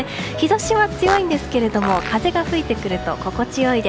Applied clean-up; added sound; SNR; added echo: none; Fart; 11 dB; none.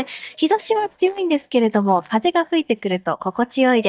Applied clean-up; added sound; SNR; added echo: neural mask model DeepFilterNet 3.